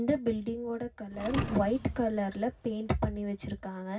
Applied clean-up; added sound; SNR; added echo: none; Thump, thud; 10 dB; reverberation time 0.4 s.